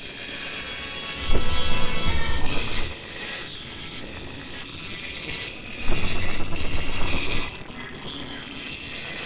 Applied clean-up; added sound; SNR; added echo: neural separator model SepFormer WHAMR!.